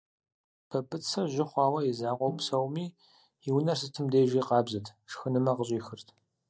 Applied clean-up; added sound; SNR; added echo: neural mask model DeepFilterNet 3.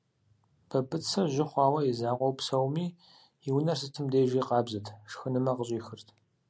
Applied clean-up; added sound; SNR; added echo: none; none; none; none.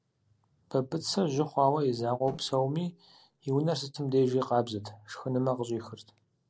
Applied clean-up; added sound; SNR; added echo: neural separator model SepFormer DNS4.